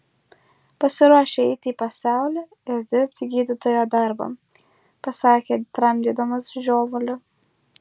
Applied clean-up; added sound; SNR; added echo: none; none; none; none.